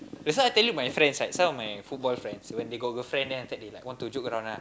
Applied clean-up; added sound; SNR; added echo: none; none; none; none.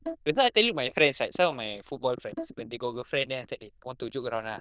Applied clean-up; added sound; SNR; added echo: neural diffusion model UNIVERSE++.